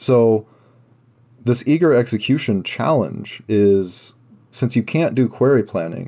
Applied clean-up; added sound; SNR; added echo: none; none; none; none.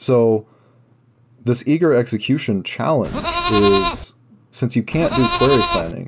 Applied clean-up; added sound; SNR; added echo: none; Livestock, farm animals, working animals; 2 dB; none.